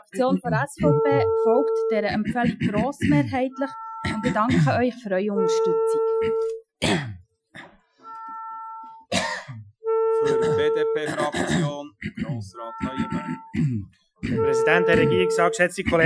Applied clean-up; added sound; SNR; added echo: classical method Wiener filter.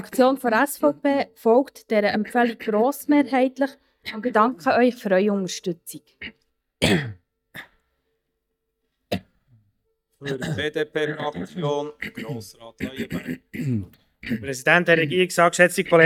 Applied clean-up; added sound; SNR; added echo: neural mask model DeepFilterNet 3.